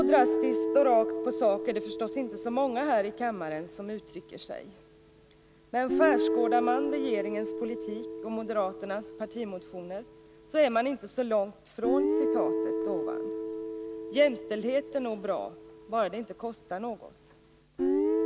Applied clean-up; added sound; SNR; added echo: none; Guitar; 2 dB; none.